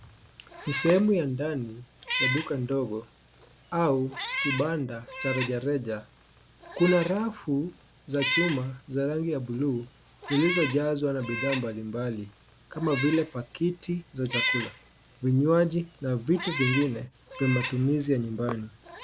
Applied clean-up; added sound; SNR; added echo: none; Meow; 8 dB; none.